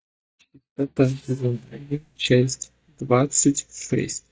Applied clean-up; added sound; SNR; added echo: neural mask model DeepFilterNet 3.